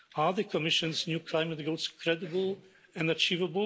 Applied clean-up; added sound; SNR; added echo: none; none; none; none.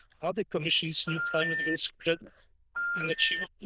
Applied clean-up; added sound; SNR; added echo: neural diffusion model UNIVERSE++.